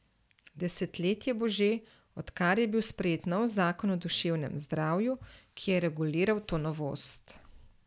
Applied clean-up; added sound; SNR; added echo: none; none; none; none.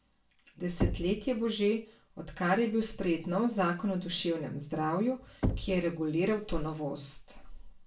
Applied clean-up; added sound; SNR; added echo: none; Knock / Wood; 7 dB; reverberation time 0.3 s.